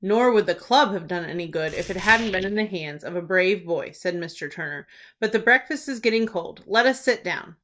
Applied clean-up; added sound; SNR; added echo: neural mask model DeepFilterNet 3.